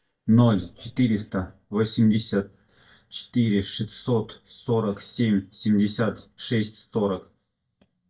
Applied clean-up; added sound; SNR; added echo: neural mask model DeepFilterNet 3.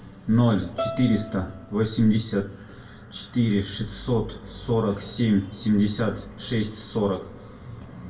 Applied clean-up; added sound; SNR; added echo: none; Bowed string instrument; 13 dB; reverberation time 0.3 s.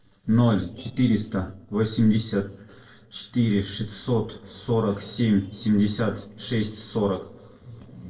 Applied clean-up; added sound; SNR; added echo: neural separator model SepFormer DNS4.